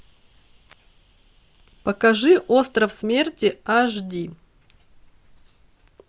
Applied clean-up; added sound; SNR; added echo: none; none; none; none.